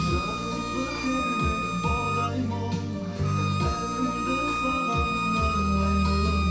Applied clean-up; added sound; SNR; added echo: none; Bowed string instrument; 3 dB; reverberation time 0.6 s.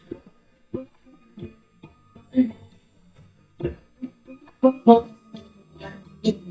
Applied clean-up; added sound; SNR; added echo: neural mask model DeepFilterNet 3.